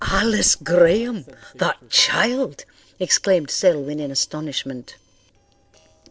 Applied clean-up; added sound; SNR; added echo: neural separator model SepFormer DNS4.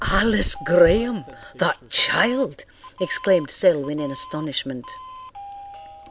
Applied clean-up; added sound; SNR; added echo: none; Doorbell; 14 dB; none.